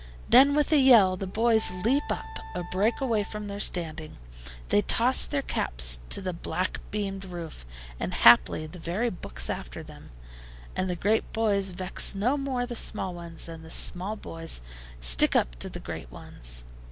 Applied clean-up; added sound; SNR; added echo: none; Wind instrument, woodwind instrument; 18 dB; none.